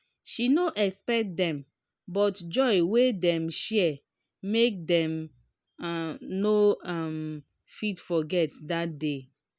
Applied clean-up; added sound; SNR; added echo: none; none; none; none.